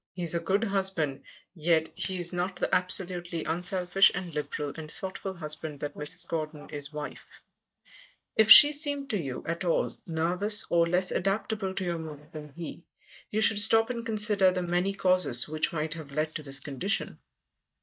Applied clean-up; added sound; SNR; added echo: neural mask model DeepFilterNet 3.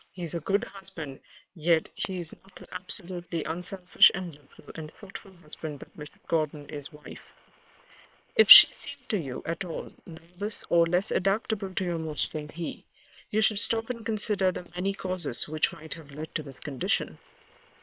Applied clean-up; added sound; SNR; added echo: neural separator model SepFormer WHAM!.